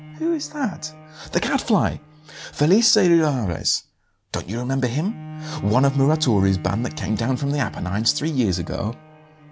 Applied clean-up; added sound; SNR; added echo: none; Bowed string instrument; 16 dB; none.